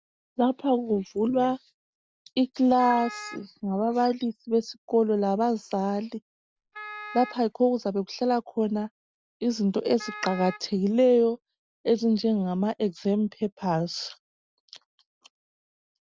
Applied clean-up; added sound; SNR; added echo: none; Wind instrument, woodwind instrument; 15 dB; none.